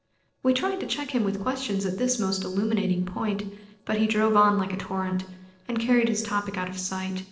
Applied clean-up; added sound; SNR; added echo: neural separator model SepFormer DNS4.